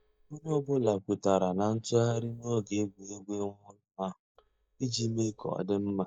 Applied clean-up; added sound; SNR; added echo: neural mask model DeepFilterNet 3.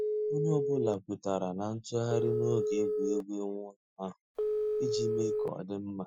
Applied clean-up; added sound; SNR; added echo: classical method Wiener filter.